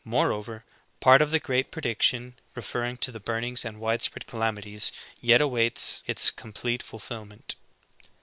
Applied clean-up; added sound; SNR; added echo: neural separator model SepFormer WHAM!.